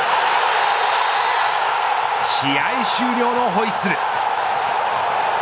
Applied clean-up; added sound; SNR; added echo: none; none; none; none.